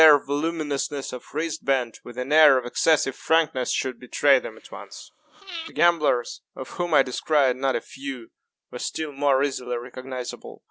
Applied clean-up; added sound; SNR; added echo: neural separator model SepFormer DNS4.